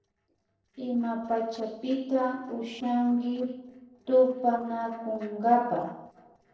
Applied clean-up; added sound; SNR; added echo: neural separator model SepFormer DNS4.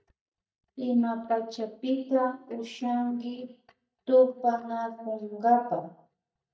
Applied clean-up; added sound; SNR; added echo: neural mask model DeepFilterNet 3.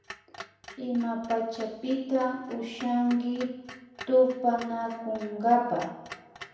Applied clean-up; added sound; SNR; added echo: none; Clock; 19 dB; reverberation time 0.9 s.